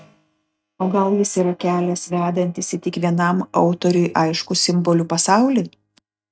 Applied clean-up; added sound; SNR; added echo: neural mask model RNNoise.